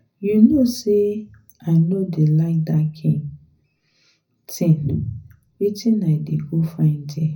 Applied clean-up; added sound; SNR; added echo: none; none; none; reverberation time 0.4 s.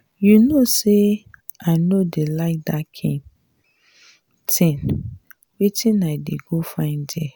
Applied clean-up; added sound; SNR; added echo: none; none; none; none.